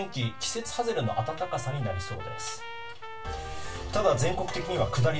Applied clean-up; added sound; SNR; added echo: none; Trumpet; 14 dB; reverberation time 0.2 s.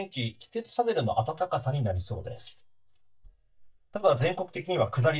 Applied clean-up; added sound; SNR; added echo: neural mask model DeepFilterNet 3.